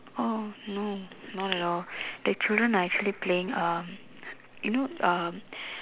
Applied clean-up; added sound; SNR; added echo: none; none; none; none.